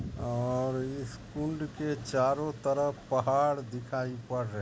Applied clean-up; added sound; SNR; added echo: none; none; none; none.